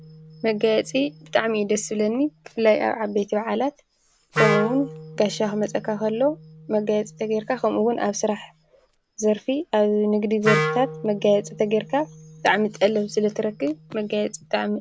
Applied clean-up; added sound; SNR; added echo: none; Wind instrument, woodwind instrument; 10 dB; none.